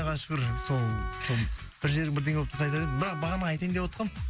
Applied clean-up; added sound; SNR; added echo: none; Wind instrument, woodwind instrument; 14 dB; none.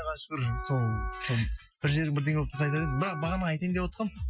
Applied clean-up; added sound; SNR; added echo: classical method Wiener filter.